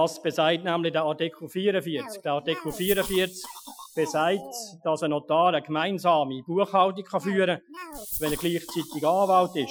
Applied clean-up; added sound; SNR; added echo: classical method Wiener filter.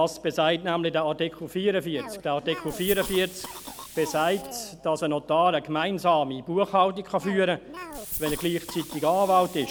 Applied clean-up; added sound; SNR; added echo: none; Cough; 15 dB; none.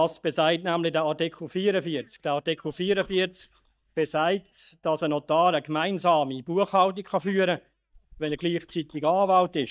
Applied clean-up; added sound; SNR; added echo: neural mask model DeepFilterNet 3.